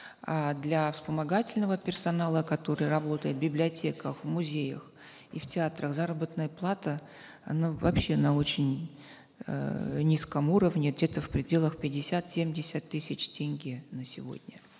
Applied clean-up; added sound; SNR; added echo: none; none; none; none.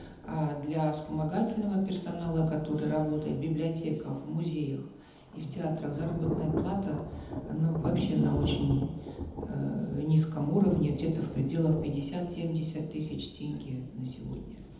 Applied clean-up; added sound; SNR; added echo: none; Thunder / Rain; 9 dB; reverberation time 1.3 s.